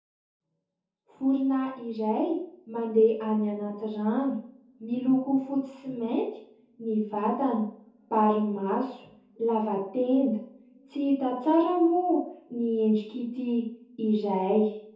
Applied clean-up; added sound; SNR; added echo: none; none; none; reverberation time 0.6 s.